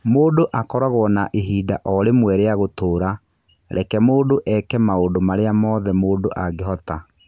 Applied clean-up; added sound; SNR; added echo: none; none; none; none.